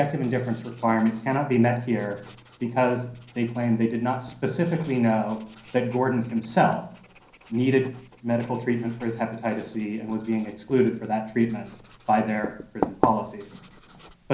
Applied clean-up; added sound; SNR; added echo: none; Writing; 14 dB; reverberation time 0.6 s.